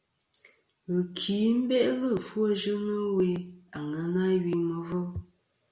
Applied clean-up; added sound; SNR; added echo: none; none; none; none.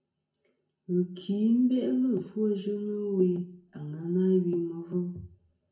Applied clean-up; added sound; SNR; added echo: none; none; none; reverberation time 0.3 s.